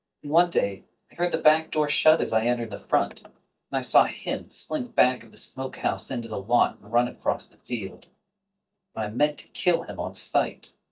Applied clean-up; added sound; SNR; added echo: neural mask model DeepFilterNet 3.